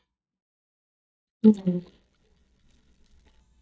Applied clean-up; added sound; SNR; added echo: neural mask model DeepFilterNet 3.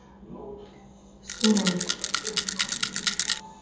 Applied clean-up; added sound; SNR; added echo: none; Rattle; -2 dB; reverberation time 0.7 s.